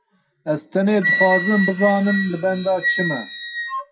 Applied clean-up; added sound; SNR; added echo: classical method WPE with log-MMSE.